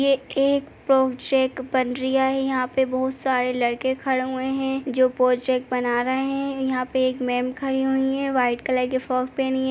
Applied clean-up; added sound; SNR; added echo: none; none; none; none.